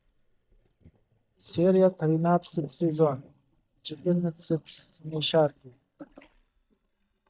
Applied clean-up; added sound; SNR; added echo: neural mask model DeepFilterNet 3.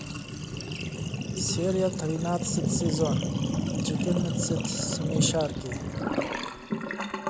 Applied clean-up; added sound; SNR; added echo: none; Sink (filling or washing); -2 dB; none.